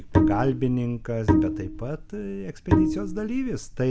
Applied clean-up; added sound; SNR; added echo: none; Bowed string instrument; -3 dB; none.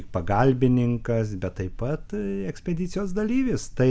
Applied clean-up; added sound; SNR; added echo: none; none; none; none.